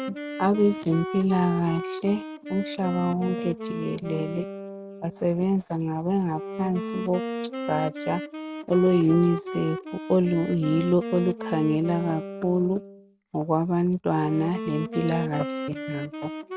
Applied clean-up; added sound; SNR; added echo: none; Wind instrument, woodwind instrument; 8 dB; none.